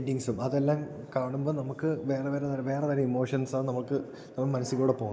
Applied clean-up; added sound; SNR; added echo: none; none; none; none.